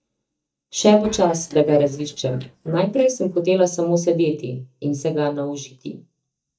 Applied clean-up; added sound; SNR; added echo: neural mask model DeepFilterNet 3.